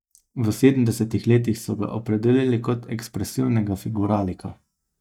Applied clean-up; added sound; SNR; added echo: neural mask model DeepFilterNet 3.